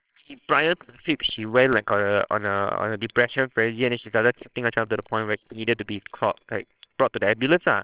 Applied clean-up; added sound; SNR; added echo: neural separator model SepFormer WHAMR!.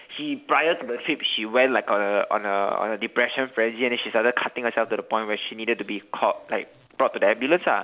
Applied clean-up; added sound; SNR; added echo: none; none; none; none.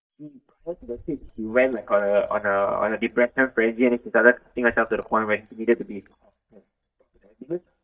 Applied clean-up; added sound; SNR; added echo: neural mask model DeepFilterNet 3.